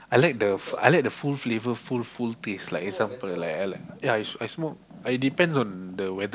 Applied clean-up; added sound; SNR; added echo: none; none; none; none.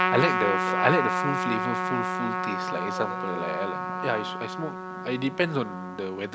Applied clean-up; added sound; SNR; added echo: none; Trumpet; 0 dB; none.